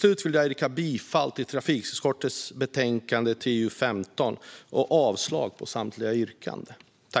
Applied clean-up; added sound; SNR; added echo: none; none; none; none.